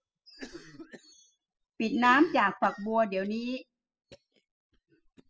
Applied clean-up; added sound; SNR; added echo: classical method spectral subtraction.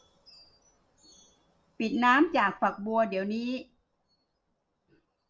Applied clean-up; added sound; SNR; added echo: none; none; none; none.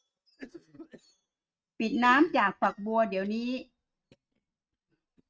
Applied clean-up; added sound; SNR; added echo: neural mask model RNNoise.